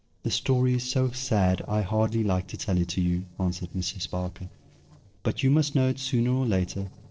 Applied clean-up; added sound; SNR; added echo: neural separator model SepFormer DNS4.